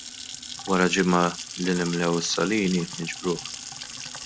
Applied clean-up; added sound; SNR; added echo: none; Sink (filling or washing) / Water tap, faucet / Splash, splatter; 11 dB; none.